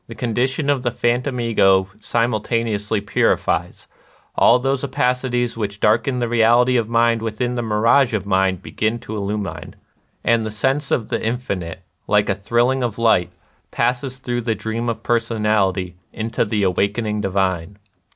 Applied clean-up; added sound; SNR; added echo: none; none; none; none.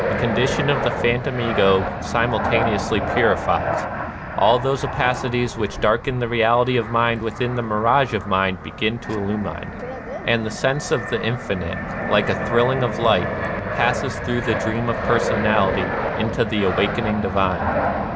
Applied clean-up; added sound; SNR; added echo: none; Fixed-wing aircraft, airplane; 4 dB; none.